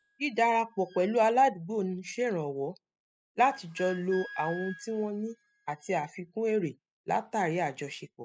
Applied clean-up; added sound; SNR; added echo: classical method spectral subtraction.